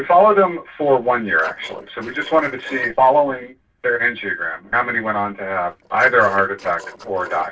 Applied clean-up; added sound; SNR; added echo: neural separator model SepFormer DNS4.